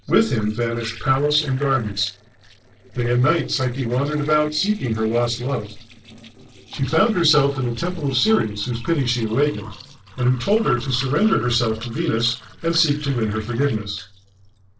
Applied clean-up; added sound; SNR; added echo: neural separator model SepFormer DNS4.